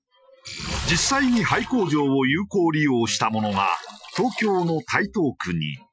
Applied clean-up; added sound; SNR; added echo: classical method Wiener filter.